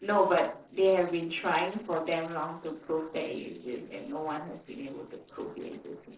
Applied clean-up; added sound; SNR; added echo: neural separator model SepFormer DNS4.